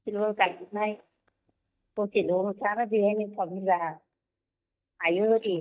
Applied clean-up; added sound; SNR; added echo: neural mask model DeepFilterNet 3.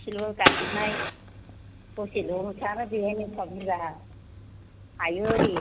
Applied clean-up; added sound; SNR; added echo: none; Fire; 0 dB; none.